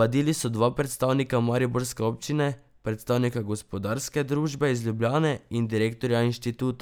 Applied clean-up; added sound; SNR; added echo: none; none; none; none.